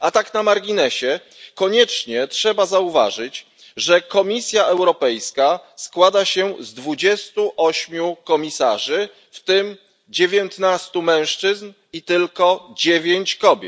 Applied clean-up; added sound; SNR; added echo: none; none; none; none.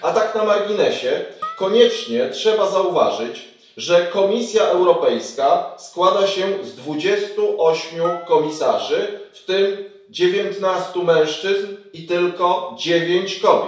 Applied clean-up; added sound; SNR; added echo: none; Harp; 19 dB; reverberation time 0.6 s.